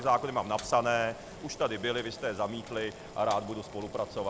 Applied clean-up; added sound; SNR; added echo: none; Boiling; 15 dB; none.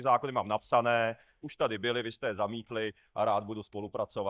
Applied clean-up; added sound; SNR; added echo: neural mask model DeepFilterNet 3.